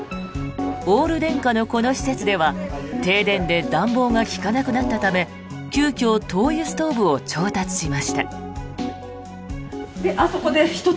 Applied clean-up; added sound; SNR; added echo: none; none; none; none.